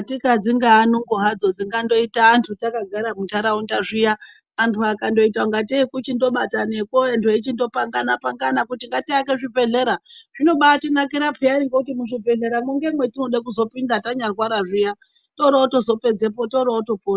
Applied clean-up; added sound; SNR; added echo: none; none; none; none.